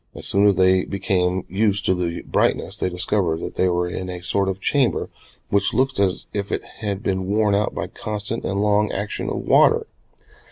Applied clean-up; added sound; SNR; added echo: neural mask model Resemble Enhance denoiser.